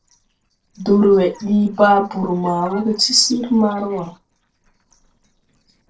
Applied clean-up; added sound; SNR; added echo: neural separator model SepFormer DNS4.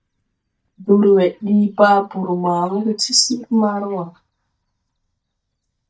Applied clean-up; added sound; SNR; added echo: neural mask model DeepFilterNet 3.